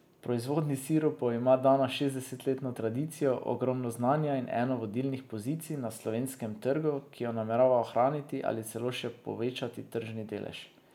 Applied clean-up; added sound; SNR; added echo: none; none; none; none.